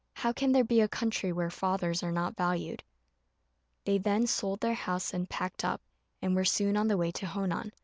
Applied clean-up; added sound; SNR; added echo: none; none; none; none.